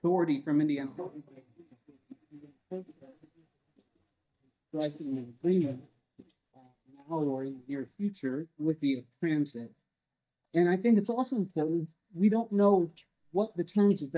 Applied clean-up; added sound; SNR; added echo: neural mask model DeepFilterNet 3.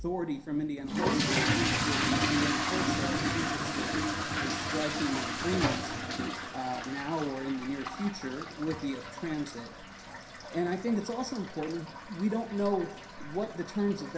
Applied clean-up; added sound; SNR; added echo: none; Fill (with liquid) / Toilet flush; -1 dB; reverberation time 0.3 s.